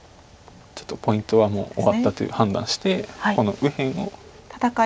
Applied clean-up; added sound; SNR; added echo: none; none; none; none.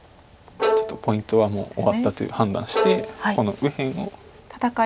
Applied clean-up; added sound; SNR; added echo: none; Bowed string instrument; 3 dB; none.